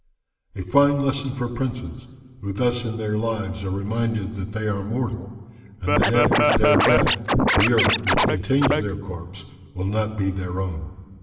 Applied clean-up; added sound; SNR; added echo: none; Scratching (performance technique); -5 dB; reverberation time 2.7 s.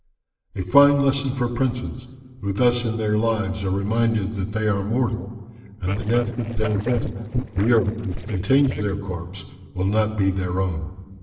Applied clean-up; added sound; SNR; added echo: neural separator model SepFormer DNS4.